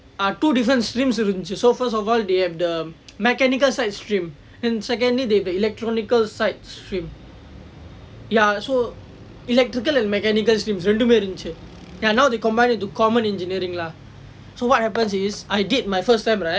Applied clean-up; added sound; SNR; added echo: none; none; none; none.